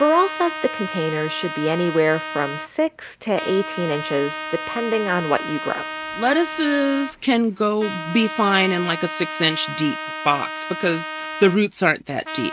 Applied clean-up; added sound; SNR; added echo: none; Trumpet; 9 dB; none.